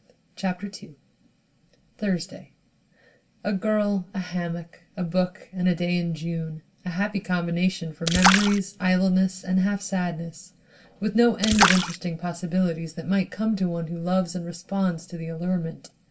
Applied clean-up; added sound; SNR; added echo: none; Splash, splatter; 1 dB; reverberation time 0.2 s.